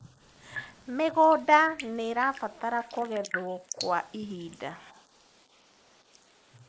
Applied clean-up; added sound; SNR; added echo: neural mask model Resemble Enhance denoiser.